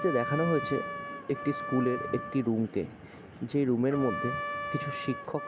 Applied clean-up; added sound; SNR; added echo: none; Trumpet; 7 dB; none.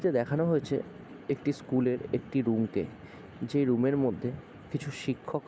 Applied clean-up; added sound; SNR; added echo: none; none; none; none.